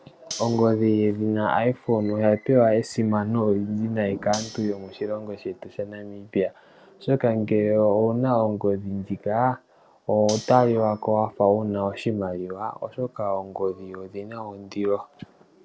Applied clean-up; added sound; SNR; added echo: none; Cutlery, silverware; 17 dB; none.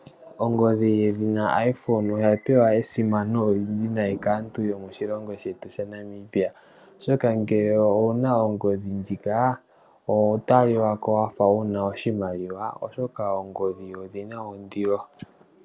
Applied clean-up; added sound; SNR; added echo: none; none; none; none.